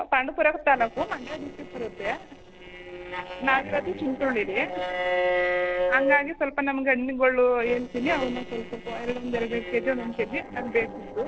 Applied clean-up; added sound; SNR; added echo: neural separator model SepFormer DNS4.